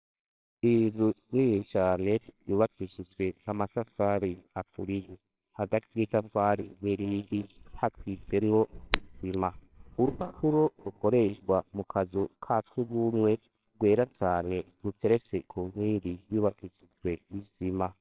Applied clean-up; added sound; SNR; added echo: neural separator model SepFormer WHAMR!.